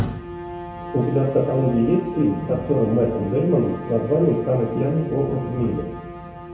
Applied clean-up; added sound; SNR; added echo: none; Bowed string instrument; 12 dB; reverberation time 0.6 s.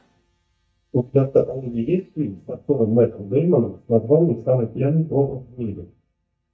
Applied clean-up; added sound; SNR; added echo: neural mask model DeepFilterNet 3.